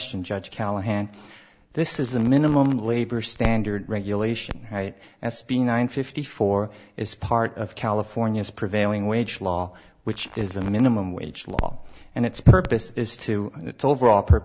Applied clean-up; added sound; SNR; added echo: none; Crackle; 11 dB; none.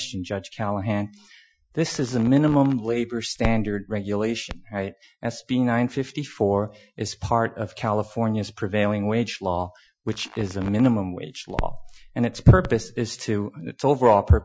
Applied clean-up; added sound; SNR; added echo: classical method Wiener filter.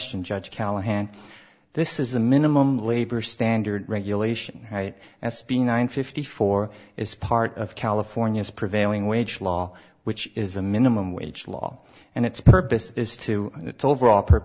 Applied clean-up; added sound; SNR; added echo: none; none; none; none.